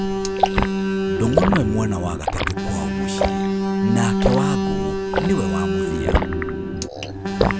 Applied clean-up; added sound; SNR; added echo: none; Liquid + Alarm; -5 dB; none.